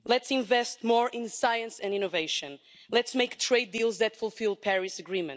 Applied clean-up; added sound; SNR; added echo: none; none; none; none.